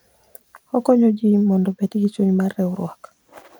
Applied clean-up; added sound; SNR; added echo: none; none; none; none.